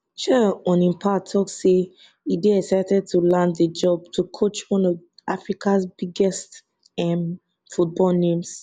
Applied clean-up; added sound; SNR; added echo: none; none; none; none.